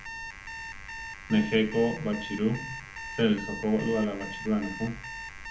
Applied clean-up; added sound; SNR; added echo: none; Alarm; 10 dB; reverberation time 0.4 s.